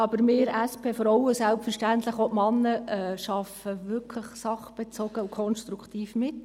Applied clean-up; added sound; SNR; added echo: none; none; none; none.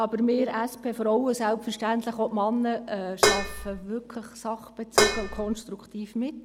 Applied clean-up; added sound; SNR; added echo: none; Dishes, pots, and pans; -4 dB; none.